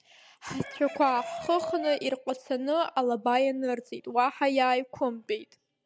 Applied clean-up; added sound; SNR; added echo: none; Chicken, rooster; 12 dB; none.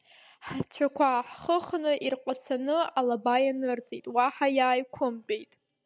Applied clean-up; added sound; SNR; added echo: none; none; none; none.